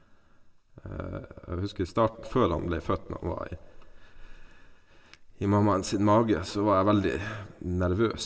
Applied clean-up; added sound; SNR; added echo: none; none; none; reverberation time 1.2 s.